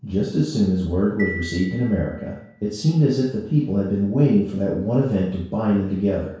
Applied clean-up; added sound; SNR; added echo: none; Marimba, xylophone; 18 dB; reverberation time 0.6 s.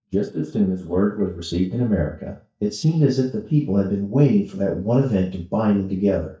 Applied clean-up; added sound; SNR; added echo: neural mask model DeepFilterNet 3.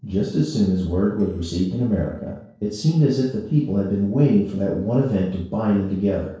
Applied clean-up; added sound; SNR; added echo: neural separator model SepFormer DNS4.